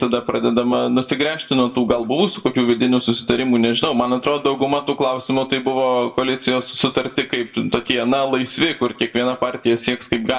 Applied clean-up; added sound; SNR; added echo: none; none; none; reverberation time 0.5 s.